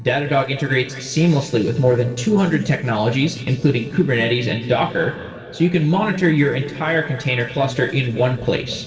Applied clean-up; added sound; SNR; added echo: neural separator model SepFormer DNS4.